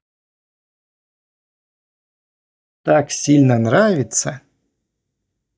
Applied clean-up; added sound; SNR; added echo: neural mask model DeepFilterNet 3.